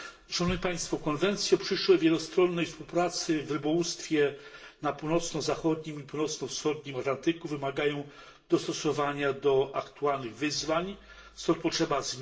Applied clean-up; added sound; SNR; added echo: none; none; none; reverberation time 0.4 s.